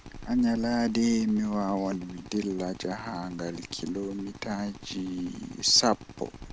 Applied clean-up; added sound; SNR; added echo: none; Rain + Drill; 16 dB; none.